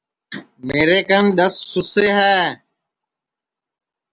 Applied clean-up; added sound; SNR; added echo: none; none; none; none.